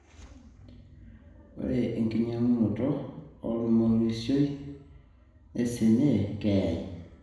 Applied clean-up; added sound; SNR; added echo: none; none; none; reverberation time 1.0 s.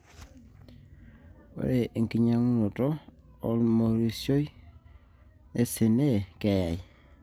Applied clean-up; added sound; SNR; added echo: none; none; none; none.